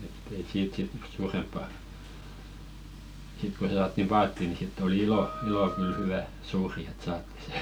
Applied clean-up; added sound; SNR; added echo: none; Wind instrument, woodwind instrument; 11 dB; none.